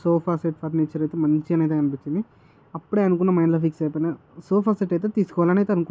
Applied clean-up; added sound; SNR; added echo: none; none; none; none.